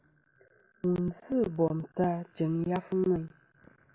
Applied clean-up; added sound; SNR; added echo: none; none; none; none.